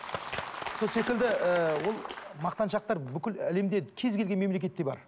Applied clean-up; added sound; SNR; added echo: none; none; none; none.